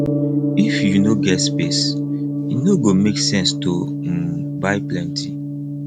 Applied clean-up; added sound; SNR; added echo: none; Gong; 1 dB; none.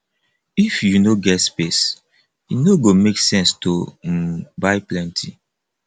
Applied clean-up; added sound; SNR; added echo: none; none; none; none.